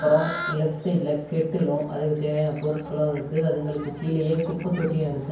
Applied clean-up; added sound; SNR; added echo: none; Fowl; 14 dB; reverberation time 0.9 s.